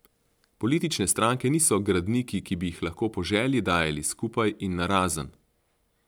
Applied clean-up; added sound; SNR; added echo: none; none; none; none.